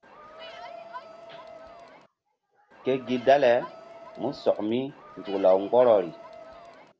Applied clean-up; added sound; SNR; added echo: none; Crowd; 17 dB; none.